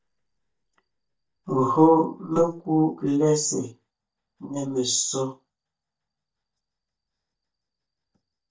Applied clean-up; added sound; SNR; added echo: neural mask model DeepFilterNet 3.